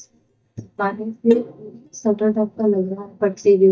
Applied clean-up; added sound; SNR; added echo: neural mask model DeepFilterNet 3.